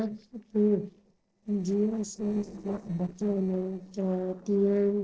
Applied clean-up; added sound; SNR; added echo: neural separator model SepFormer DNS4.